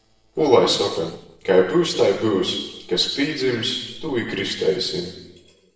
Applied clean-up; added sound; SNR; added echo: neural separator model SepFormer DNS4.